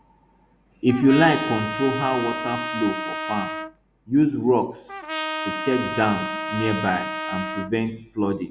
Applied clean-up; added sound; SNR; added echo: none; Trumpet; 6 dB; none.